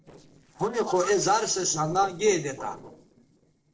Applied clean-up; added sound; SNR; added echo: neural separator model SepFormer DNS4.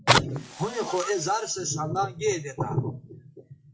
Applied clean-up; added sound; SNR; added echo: classical method WPE with log-MMSE.